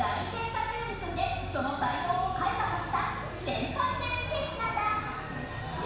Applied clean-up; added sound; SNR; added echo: none; Organ; 9 dB; reverberation time 1.1 s.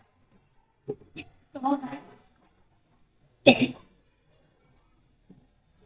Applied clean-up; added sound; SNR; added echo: neural mask model DeepFilterNet 3.